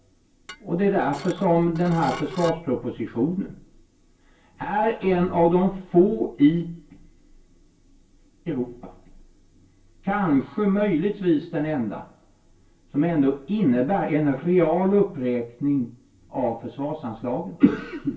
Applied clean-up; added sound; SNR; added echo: none; Dishes, pots, and pans / Glass; 15 dB; reverberation time 0.2 s.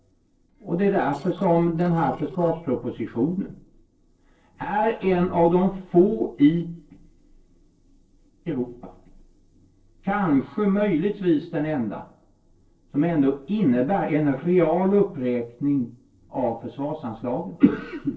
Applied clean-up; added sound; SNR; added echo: neural separator model SepFormer DNS4.